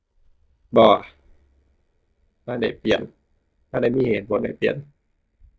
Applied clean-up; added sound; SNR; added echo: neural mask model DeepFilterNet 3.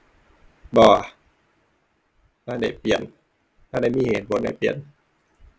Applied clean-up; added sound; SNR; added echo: none; none; none; none.